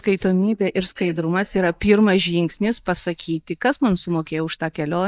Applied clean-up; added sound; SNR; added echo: neural mask model DeepFilterNet 3.